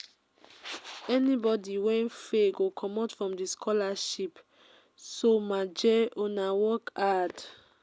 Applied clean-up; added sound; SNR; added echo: none; none; none; none.